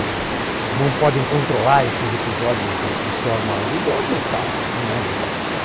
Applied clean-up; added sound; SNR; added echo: none; Water; 0 dB; none.